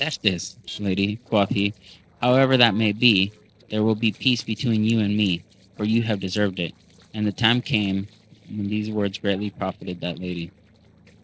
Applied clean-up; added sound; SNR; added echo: neural separator model SepFormer DNS4.